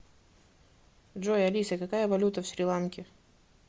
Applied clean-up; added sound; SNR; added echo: none; none; none; none.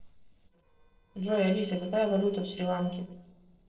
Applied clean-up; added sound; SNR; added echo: neural separator model SepFormer DNS4.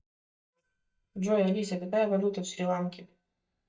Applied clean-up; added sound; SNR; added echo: neural mask model DeepFilterNet 3.